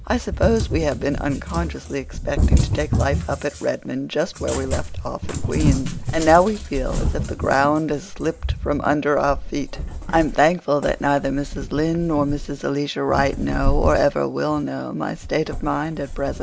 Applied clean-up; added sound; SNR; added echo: none; Cat; 3 dB; none.